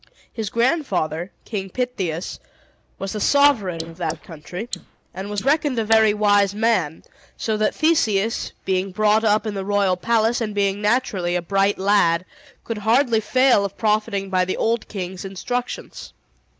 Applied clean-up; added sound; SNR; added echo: neural mask model Resemble Enhance denoiser.